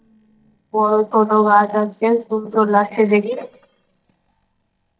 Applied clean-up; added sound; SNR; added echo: neural mask model DeepFilterNet 3.